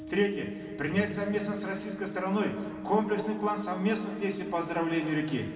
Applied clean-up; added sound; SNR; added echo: none; Brass instrument; 12 dB; reverberation time 2.5 s.